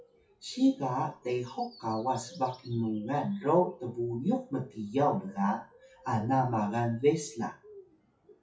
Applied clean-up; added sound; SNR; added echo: classical method WPE with log-MMSE.